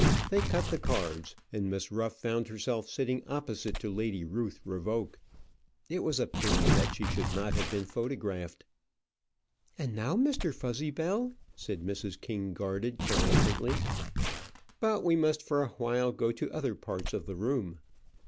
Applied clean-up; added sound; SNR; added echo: none; Tearing; 2 dB; none.